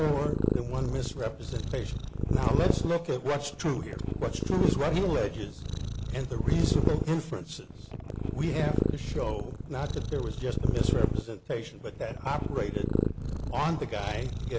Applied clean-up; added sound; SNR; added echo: none; Purr; -1 dB; none.